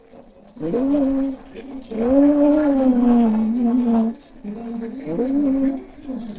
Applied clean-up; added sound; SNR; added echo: neural separator model SepFormer DNS4.